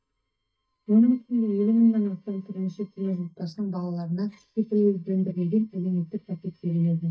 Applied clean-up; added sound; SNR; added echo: neural mask model DeepFilterNet 3.